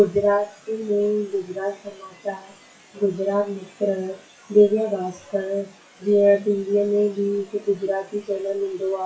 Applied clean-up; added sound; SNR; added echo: classical method WPE with log-MMSE.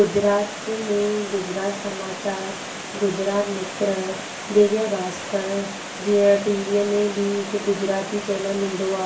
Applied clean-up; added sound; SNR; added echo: none; Water; 10 dB; reverberation time 0.3 s.